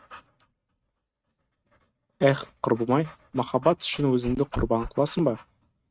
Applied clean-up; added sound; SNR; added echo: neural mask model RNNoise.